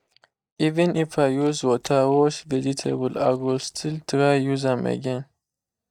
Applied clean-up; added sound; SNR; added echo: neural mask model DeepFilterNet 3.